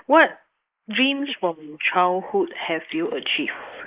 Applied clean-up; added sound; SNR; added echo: neural mask model Resemble Enhance denoiser.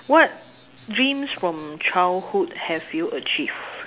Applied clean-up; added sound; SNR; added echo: none; none; none; none.